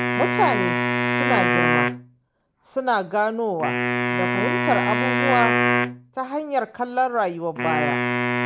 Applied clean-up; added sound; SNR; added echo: none; Wind instrument, woodwind instrument; -2 dB; none.